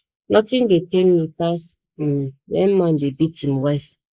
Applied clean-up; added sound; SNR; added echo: neural mask model Resemble Enhance denoiser.